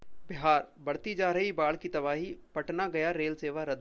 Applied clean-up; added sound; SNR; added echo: none; none; none; none.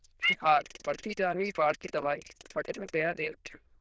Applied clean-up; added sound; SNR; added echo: neural diffusion model UNIVERSE++.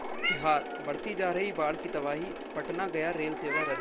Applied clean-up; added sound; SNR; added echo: none; Meow + Mechanisms; 4 dB; none.